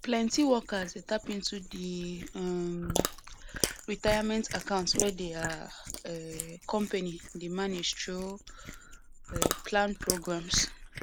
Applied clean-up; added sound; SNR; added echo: neural mask model Resemble Enhance denoiser.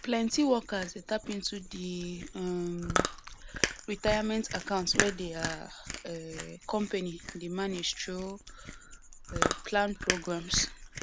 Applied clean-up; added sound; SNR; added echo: none; Chewing, mastication; 3 dB; none.